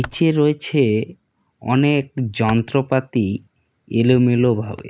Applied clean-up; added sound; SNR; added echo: none; Computer keyboard; 20 dB; none.